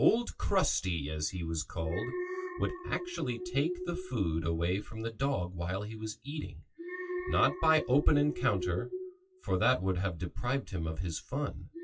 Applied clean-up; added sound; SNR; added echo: classical method WPE with log-MMSE.